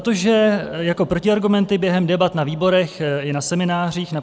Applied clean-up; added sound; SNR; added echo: none; none; none; none.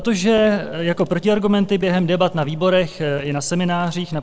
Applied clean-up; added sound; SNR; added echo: neural separator model SepFormer DNS4.